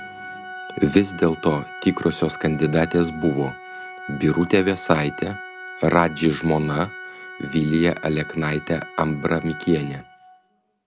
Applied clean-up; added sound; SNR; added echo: none; Organ; 15 dB; none.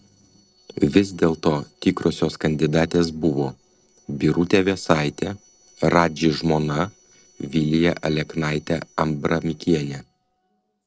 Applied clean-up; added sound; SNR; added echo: neural separator model SepFormer DNS4.